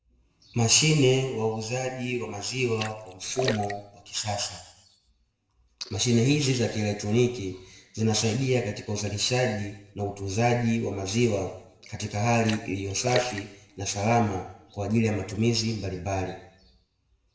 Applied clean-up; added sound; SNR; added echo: none; Splash, splatter; 10 dB; reverberation time 0.8 s.